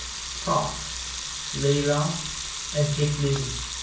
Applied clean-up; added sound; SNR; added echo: none; Sink (filling or washing) / Water tap, faucet / Liquid; 6 dB; reverberation time 0.4 s.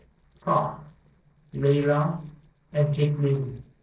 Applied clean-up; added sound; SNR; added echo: neural separator model SepFormer DNS4.